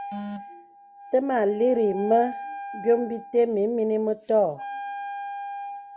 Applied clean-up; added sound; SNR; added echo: none; Wind instrument, woodwind instrument; 12 dB; none.